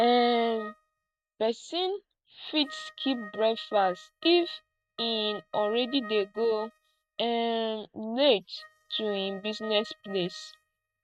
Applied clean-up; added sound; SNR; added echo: neural mask model RNNoise.